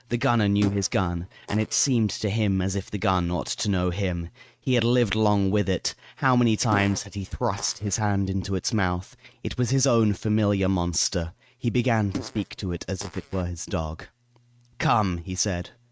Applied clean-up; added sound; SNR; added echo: neural mask model RNNoise.